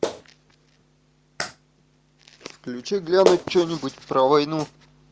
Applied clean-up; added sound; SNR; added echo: none; Clapping; 7 dB; none.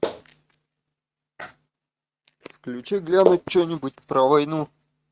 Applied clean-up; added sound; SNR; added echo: neural mask model RNNoise.